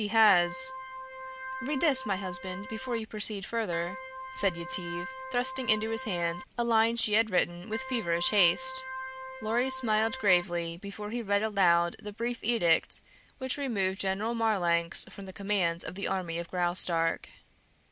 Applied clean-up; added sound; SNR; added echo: none; Organ; 9 dB; none.